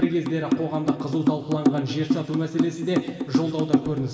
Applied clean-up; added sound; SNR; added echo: none; Drum; -1 dB; reverberation time 2.5 s.